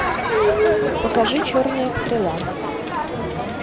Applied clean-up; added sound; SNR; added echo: none; Crowd; -3 dB; none.